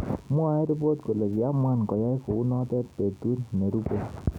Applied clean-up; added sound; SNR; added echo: none; none; none; none.